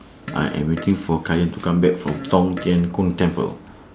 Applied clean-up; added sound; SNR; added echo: none; Fart; 15 dB; none.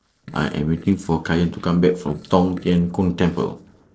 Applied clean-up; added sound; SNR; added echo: neural separator model SepFormer DNS4.